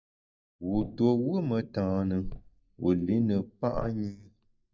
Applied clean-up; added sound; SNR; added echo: neural mask model DeepFilterNet 3.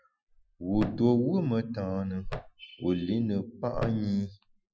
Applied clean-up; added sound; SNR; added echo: classical method Wiener filter.